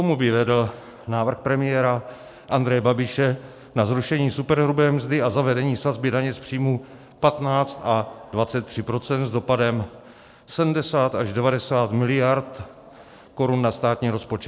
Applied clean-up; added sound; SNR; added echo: none; none; none; none.